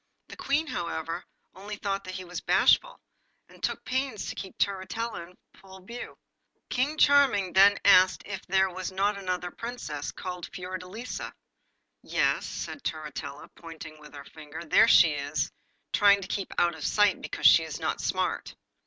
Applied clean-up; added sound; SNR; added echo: none; none; none; none.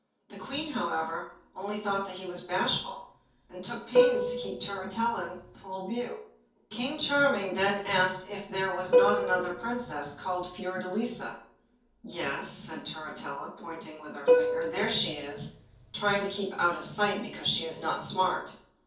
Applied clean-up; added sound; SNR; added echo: none; Plucked string instrument; -3 dB; reverberation time 0.6 s.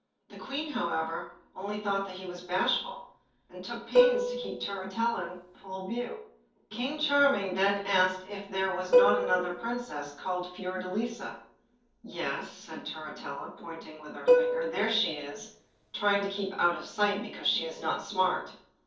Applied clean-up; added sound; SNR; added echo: neural separator model SepFormer DNS4.